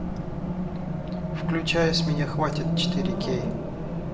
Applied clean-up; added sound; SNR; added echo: none; Race car, auto racing; -3 dB; reverberation time 0.5 s.